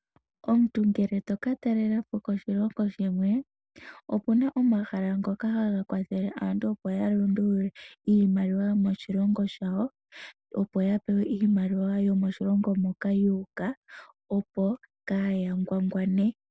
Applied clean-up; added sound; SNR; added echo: none; none; none; none.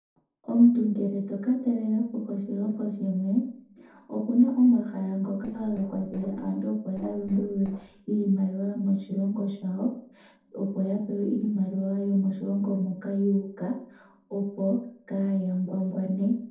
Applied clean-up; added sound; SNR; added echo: neural separator model SepFormer DNS4.